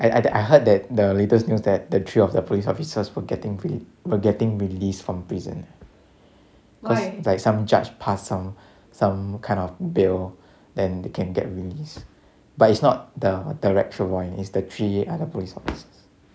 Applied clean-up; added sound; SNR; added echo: none; none; none; none.